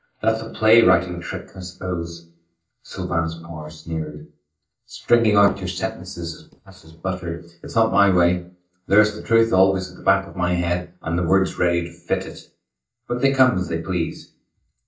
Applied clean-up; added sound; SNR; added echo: neural mask model DeepFilterNet 3.